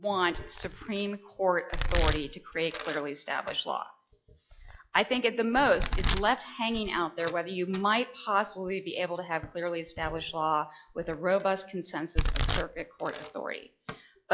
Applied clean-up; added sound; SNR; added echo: classical method log-MMSE.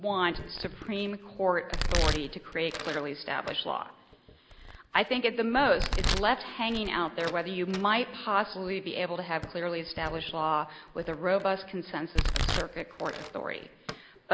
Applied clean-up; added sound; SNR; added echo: none; Domestic sounds, home sounds; 5 dB; none.